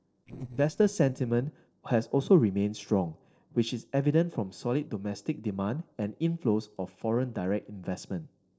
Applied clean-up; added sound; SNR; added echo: neural separator model SepFormer DNS4.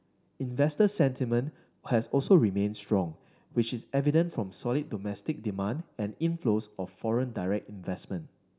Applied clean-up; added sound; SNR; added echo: none; none; none; none.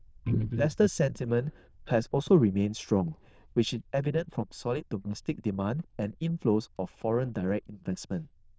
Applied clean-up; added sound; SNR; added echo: neural diffusion model UNIVERSE++.